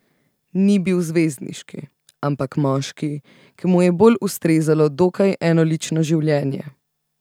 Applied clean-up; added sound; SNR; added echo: none; none; none; none.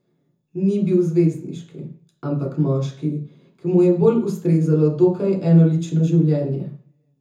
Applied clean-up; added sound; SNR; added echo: none; none; none; reverberation time 0.5 s.